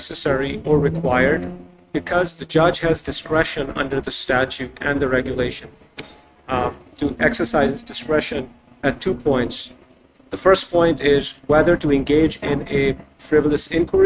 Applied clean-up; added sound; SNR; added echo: neural mask model RNNoise.